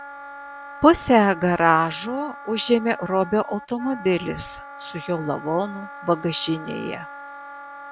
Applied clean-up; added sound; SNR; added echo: none; Wind instrument, woodwind instrument; 15 dB; none.